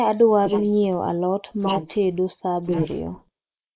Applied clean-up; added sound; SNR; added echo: neural mask model Resemble Enhance denoiser.